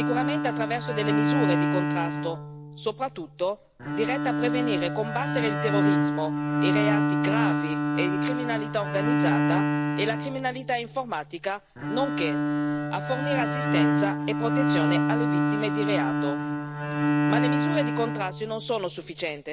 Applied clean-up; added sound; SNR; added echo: none; Bowed string instrument; -5 dB; none.